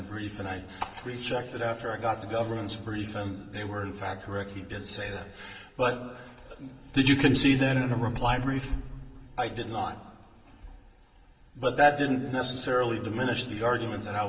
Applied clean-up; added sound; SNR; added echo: none; none; none; reverberation time 2.1 s.